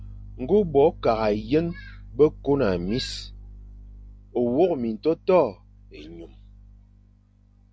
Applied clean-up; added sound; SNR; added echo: none; none; none; none.